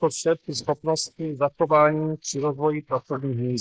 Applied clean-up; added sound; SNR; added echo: neural mask model Resemble Enhance denoiser.